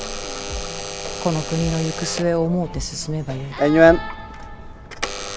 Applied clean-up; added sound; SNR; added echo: none; Alarm / Door; -3 dB; none.